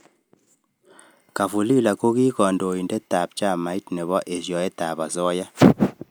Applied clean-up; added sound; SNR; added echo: none; none; none; none.